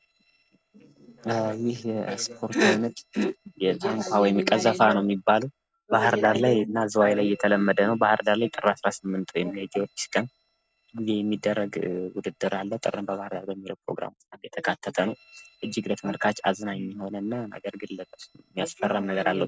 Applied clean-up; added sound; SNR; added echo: neural separator model SepFormer DNS4.